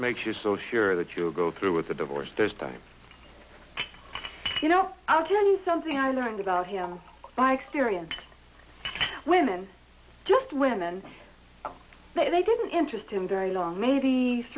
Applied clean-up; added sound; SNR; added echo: none; none; none; none.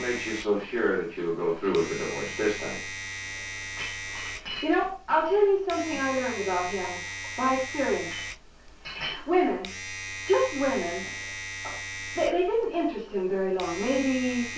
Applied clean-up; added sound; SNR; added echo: none; Domestic sounds, home sounds; 10 dB; reverberation time 0.3 s.